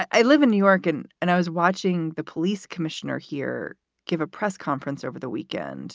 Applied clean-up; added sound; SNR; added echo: none; none; none; none.